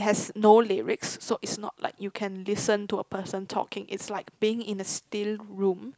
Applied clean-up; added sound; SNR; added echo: none; none; none; none.